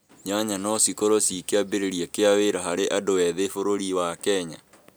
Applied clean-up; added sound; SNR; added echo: none; none; none; none.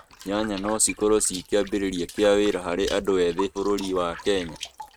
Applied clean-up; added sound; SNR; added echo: neural mask model RNNoise.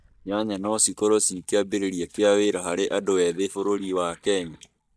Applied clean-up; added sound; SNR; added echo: neural mask model DeepFilterNet 3.